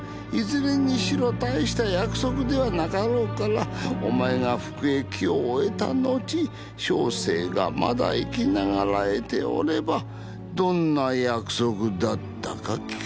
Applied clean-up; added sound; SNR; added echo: none; none; none; none.